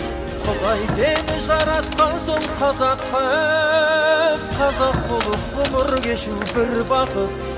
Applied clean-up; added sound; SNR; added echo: none; Squeak; 11 dB; none.